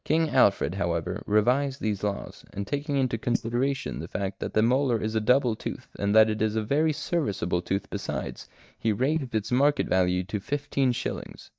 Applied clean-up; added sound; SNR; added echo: neural mask model DeepFilterNet 3.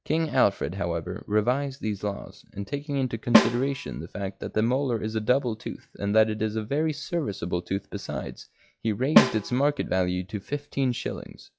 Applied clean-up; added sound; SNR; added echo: classical method log-MMSE.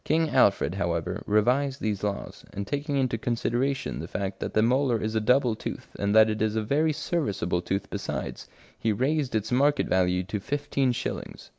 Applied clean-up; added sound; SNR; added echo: none; none; none; none.